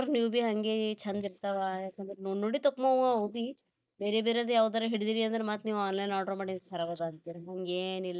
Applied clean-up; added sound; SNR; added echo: neural mask model DeepFilterNet 3.